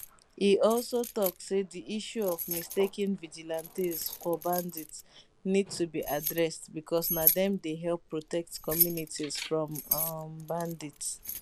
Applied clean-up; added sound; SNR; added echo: none; Keys jangling; 5 dB; none.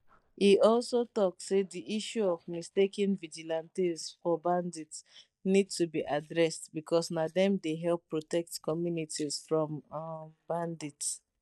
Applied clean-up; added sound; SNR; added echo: neural mask model DeepFilterNet 3.